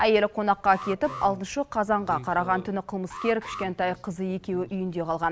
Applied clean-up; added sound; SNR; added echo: none; Alarm; 16 dB; none.